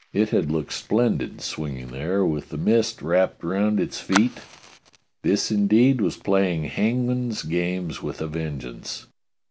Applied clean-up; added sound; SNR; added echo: none; Fire; 18 dB; none.